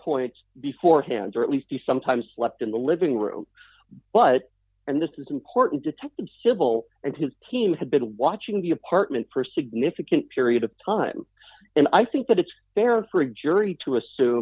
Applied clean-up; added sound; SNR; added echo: none; none; none; none.